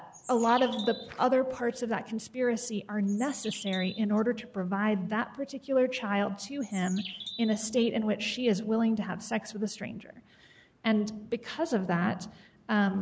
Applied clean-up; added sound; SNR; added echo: none; Bird; 14 dB; none.